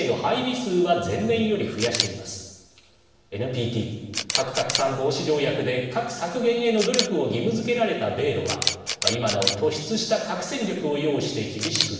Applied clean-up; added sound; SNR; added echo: none; Camera; 8 dB; reverberation time 1.0 s.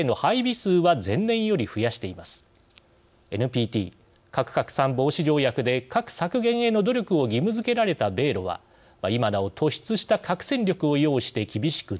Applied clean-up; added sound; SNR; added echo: none; none; none; none.